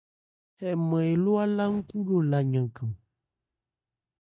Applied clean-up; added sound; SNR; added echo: neural mask model DeepFilterNet 3.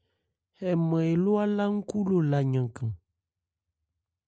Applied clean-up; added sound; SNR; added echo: none; none; none; none.